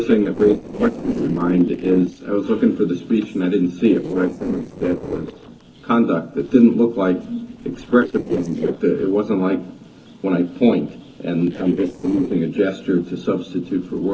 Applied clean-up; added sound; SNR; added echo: neural separator model SepFormer DNS4.